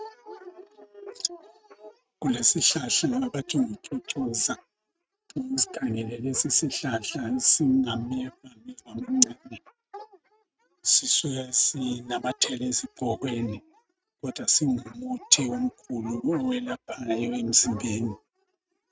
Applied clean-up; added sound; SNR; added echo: neural mask model RNNoise.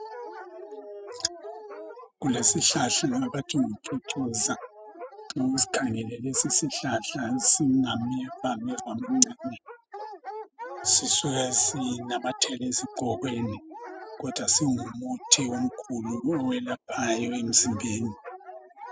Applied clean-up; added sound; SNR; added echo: classical method spectral subtraction.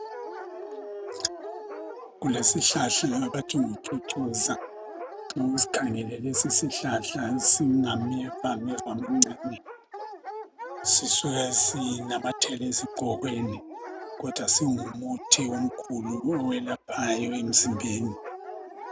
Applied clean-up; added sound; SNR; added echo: none; Dog; 11 dB; none.